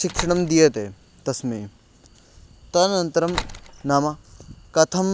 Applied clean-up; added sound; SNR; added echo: none; Slam; 13 dB; none.